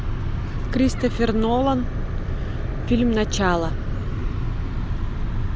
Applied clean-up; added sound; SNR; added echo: none; none; none; none.